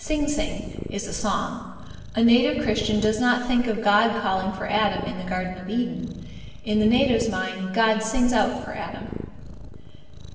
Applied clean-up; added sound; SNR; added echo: none; Purr; 14 dB; reverberation time 1.2 s.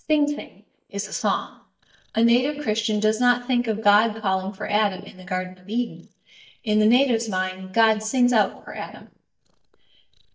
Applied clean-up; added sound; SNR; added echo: neural mask model DeepFilterNet 3.